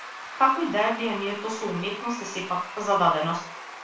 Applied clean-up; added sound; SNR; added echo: none; Applause / Crowd / Cheering; 12 dB; reverberation time 0.4 s.